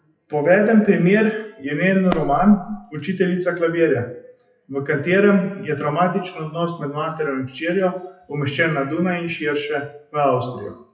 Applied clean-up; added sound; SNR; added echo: classical method WPE with log-MMSE.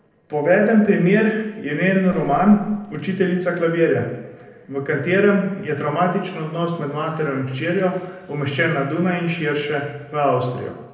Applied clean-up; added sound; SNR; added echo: neural separator model SepFormer DNS4.